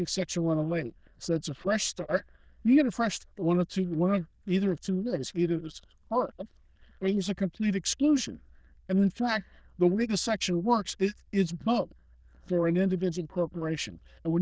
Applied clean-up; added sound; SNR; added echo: neural diffusion model UNIVERSE++.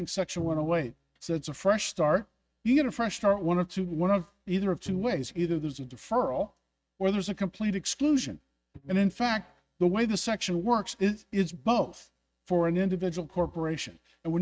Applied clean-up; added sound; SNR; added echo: neural mask model RNNoise.